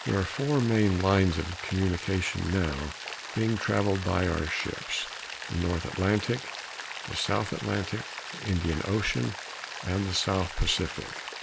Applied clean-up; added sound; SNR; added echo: none; Rain; 10 dB; none.